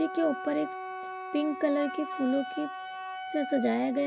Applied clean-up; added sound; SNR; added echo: none; Wind instrument, woodwind instrument; 8 dB; none.